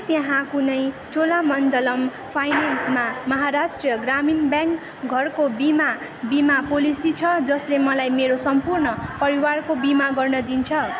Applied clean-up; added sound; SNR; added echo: none; none; none; none.